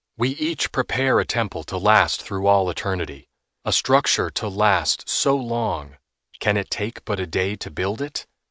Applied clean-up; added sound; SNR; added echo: none; none; none; none.